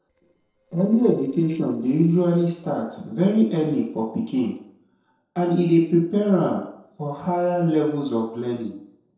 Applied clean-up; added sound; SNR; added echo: neural separator model SepFormer DNS4.